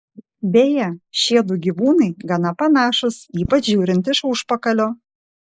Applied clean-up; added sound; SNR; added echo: neural mask model Resemble Enhance denoiser.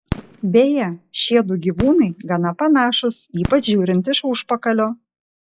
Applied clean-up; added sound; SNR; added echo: classical method log-MMSE.